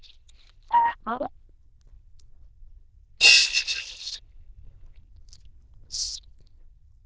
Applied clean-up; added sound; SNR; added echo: neural diffusion model UNIVERSE++.